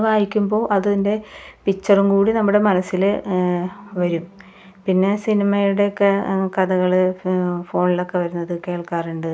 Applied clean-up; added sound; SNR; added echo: none; none; none; none.